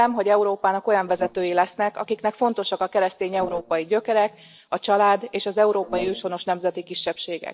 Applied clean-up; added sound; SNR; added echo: neural separator model SepFormer DNS4.